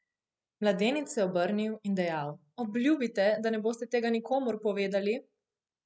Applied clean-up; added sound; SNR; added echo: none; none; none; none.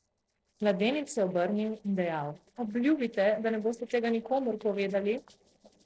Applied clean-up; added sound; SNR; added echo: neural separator model SepFormer DNS4.